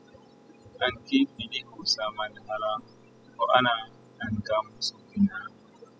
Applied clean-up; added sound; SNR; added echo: classical method spectral subtraction.